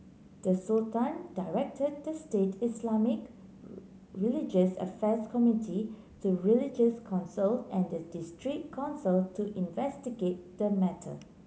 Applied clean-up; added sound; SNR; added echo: none; none; none; none.